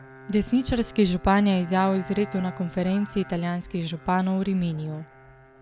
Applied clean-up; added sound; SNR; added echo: none; Bowed string instrument; 19 dB; none.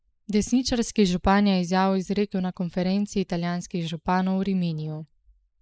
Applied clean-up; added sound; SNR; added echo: neural mask model Resemble Enhance denoiser.